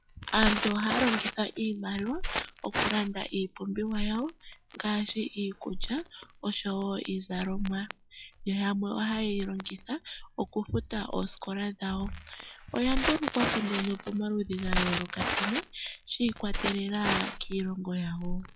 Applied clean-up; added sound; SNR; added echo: classical method log-MMSE.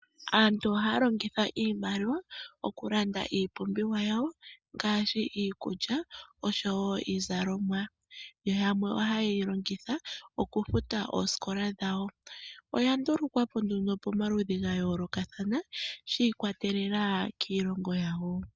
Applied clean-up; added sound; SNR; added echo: none; none; none; none.